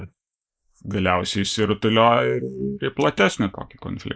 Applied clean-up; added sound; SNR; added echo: neural mask model Resemble Enhance denoiser.